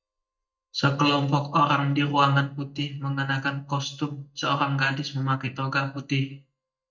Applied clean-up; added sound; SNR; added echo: neural mask model DeepFilterNet 3.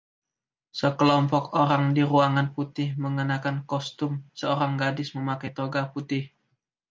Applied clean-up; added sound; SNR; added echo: none; none; none; none.